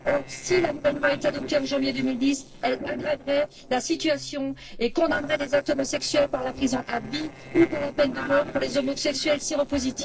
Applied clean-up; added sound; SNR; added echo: neural separator model SepFormer DNS4.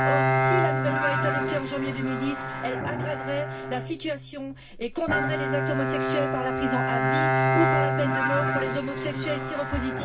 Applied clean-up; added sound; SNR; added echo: none; Bowed string instrument; -4 dB; reverberation time 0.4 s.